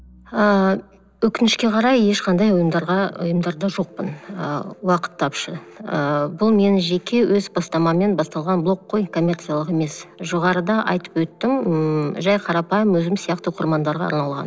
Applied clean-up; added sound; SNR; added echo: none; none; none; none.